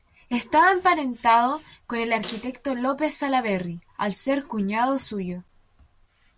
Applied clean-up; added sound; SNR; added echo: none; Snare drum; 18 dB; none.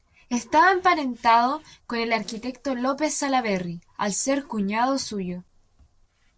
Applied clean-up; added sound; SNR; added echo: neural separator model SepFormer DNS4.